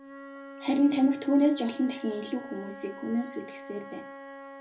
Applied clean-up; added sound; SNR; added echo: none; Wind instrument, woodwind instrument; 15 dB; reverberation time 0.3 s.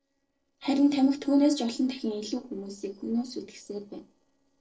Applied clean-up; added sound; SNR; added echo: neural separator model SepFormer DNS4.